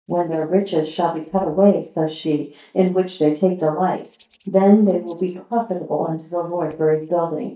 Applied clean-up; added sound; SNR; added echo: neural mask model DeepFilterNet 3.